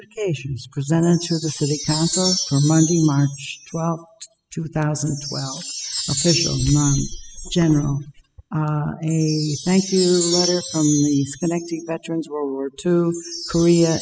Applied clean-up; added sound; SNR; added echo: classical method spectral subtraction.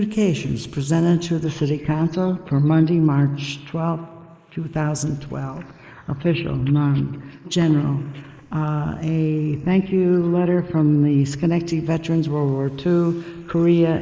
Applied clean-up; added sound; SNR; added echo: neural mask model Resemble Enhance denoiser.